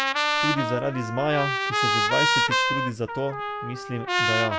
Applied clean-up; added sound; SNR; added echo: none; Trumpet; -4 dB; none.